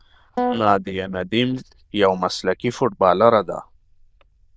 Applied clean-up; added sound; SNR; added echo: neural diffusion model UNIVERSE++.